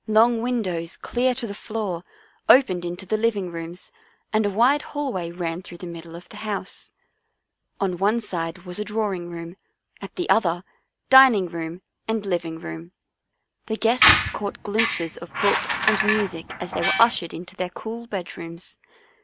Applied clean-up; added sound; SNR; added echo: none; Squeak; -1 dB; none.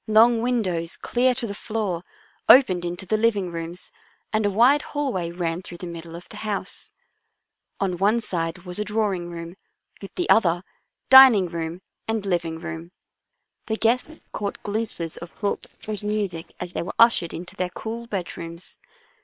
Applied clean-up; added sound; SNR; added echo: neural separator model SepFormer WHAM!.